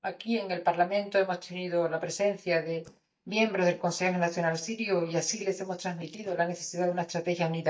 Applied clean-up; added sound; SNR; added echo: neural mask model DeepFilterNet 3.